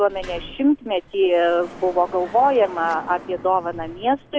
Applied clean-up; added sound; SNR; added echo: none; Sliding door; 18 dB; none.